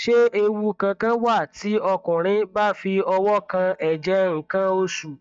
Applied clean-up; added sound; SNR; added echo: neural mask model DeepFilterNet 3.